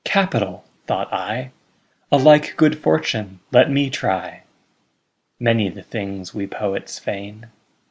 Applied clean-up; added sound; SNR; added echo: none; Bowed string instrument; 16 dB; none.